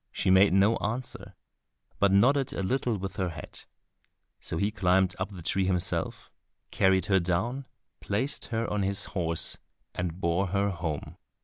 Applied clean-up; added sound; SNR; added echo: none; none; none; none.